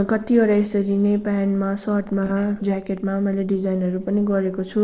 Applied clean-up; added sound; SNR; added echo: neural separator model SepFormer DNS4.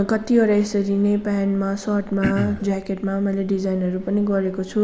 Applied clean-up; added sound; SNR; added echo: none; Cough; 4 dB; none.